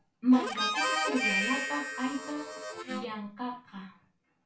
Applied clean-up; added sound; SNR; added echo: none; Harmonica; 0 dB; reverberation time 0.3 s.